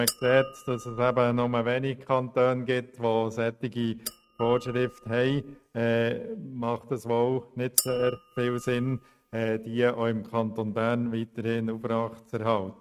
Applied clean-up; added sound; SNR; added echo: neural mask model RNNoise.